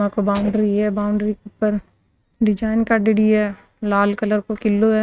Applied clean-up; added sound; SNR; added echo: neural mask model RNNoise.